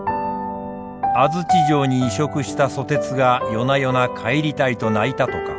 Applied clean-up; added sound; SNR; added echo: none; none; none; none.